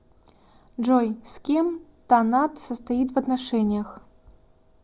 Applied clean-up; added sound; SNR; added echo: none; none; none; none.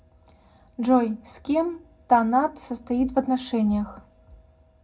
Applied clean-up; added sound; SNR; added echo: none; none; none; reverberation time 0.3 s.